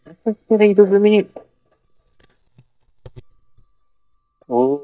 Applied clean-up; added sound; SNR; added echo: neural mask model DeepFilterNet 3.